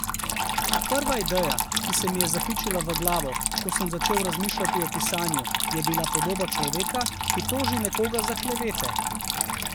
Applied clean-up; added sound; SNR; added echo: none; Trickle, dribble / Water tap, faucet; -3 dB; none.